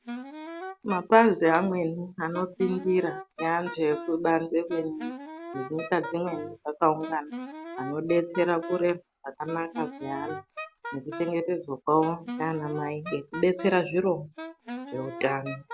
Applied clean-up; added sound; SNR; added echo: none; Wind instrument, woodwind instrument; 12 dB; none.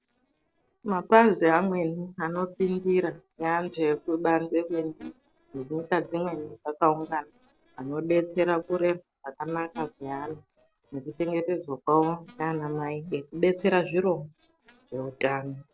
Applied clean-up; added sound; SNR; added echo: neural separator model SepFormer DNS4.